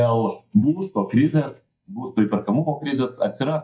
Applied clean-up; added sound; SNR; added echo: neural mask model DeepFilterNet 3.